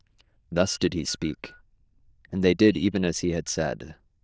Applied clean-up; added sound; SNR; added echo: neural diffusion model UNIVERSE++.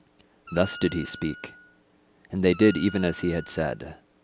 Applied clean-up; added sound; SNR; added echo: none; Wind instrument, woodwind instrument; 16 dB; none.